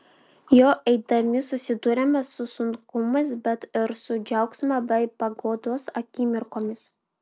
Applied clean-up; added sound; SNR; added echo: none; none; none; none.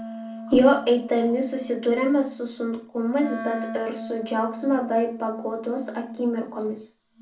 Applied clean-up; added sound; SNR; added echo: none; Wind instrument, woodwind instrument; 12 dB; reverberation time 0.3 s.